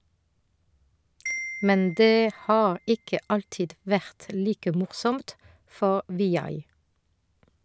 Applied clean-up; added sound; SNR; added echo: none; Marimba, xylophone; 14 dB; none.